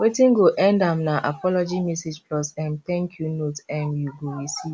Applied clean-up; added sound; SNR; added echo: none; none; none; none.